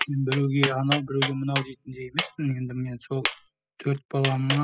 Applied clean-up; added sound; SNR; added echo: classical method spectral subtraction.